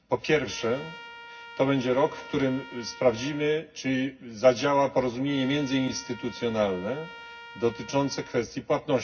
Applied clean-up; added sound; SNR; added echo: none; Trumpet; 18 dB; reverberation time 0.4 s.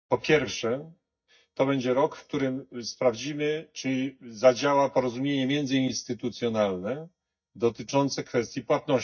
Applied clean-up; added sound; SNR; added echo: neural mask model DeepFilterNet 3.